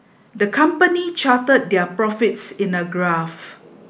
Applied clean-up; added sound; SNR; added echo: none; none; none; none.